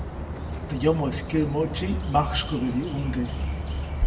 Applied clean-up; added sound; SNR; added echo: none; Bird; 2 dB; reverberation time 0.7 s.